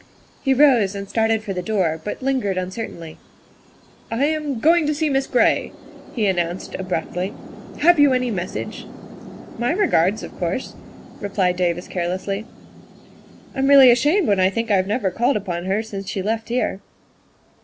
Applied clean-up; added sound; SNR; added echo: none; Chatter / Traffic noise, roadway noise / Train; 19 dB; none.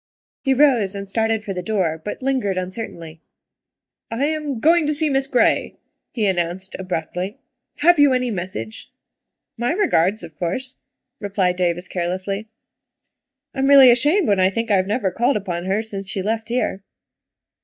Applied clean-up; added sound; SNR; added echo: neural mask model DeepFilterNet 3.